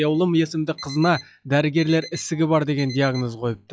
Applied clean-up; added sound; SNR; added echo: classical method log-MMSE.